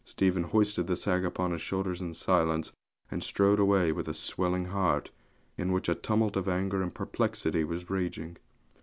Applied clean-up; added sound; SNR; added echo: none; none; none; none.